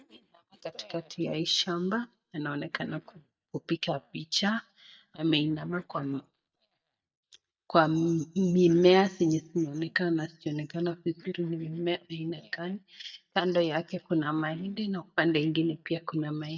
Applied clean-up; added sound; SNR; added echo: neural mask model DeepFilterNet 3.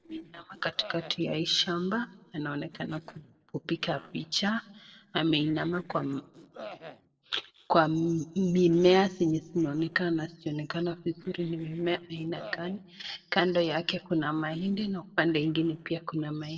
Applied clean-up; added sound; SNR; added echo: neural separator model SepFormer DNS4.